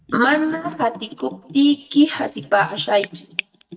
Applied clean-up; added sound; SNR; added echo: neural mask model DeepFilterNet 3.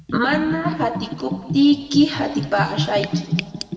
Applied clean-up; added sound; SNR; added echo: none; Bathtub (filling or washing) / Gurgling; 6 dB; reverberation time 2.1 s.